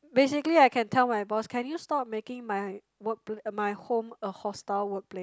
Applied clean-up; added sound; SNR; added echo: none; none; none; none.